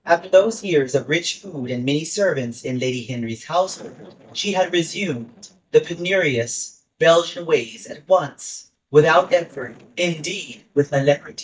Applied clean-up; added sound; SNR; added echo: neural mask model DeepFilterNet 3.